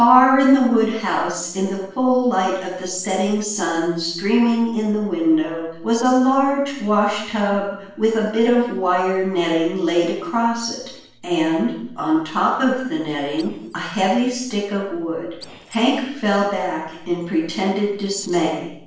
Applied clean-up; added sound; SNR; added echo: neural separator model SepFormer DNS4.